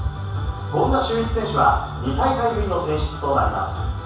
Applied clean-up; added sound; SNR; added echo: none; none; none; reverberation time 0.7 s.